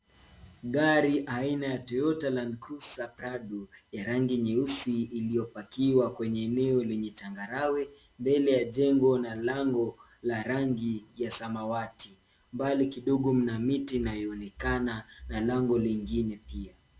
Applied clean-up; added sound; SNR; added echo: none; none; none; none.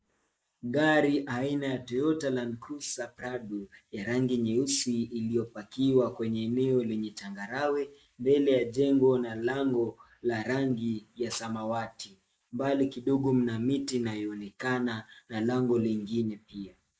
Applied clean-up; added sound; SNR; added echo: neural mask model Resemble Enhance denoiser.